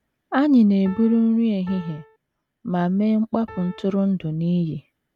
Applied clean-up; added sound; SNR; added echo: none; Piano; 20 dB; none.